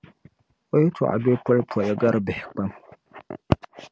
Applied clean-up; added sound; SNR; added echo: none; none; none; none.